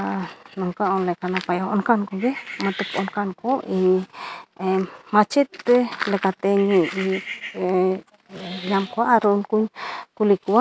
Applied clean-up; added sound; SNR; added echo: none; none; none; none.